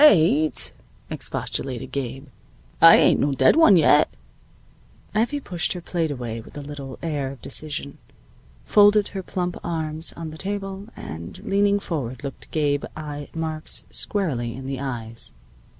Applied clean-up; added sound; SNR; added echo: none; none; none; none.